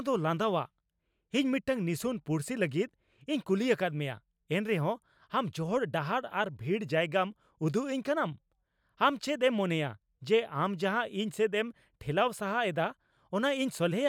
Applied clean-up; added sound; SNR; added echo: none; none; none; none.